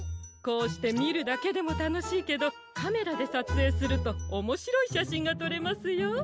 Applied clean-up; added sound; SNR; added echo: none; none; none; none.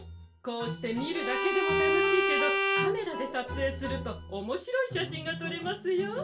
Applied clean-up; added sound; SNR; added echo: none; Bowed string instrument; -3 dB; reverberation time 0.3 s.